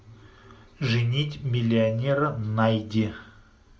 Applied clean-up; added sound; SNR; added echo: none; none; none; none.